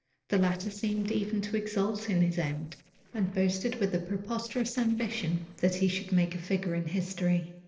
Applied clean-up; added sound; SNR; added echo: neural separator model SepFormer DNS4.